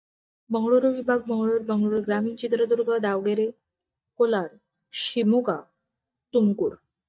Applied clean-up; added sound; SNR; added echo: neural mask model DeepFilterNet 3.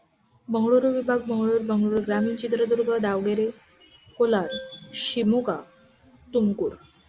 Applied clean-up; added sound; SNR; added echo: none; Keyboard (musical); 19 dB; none.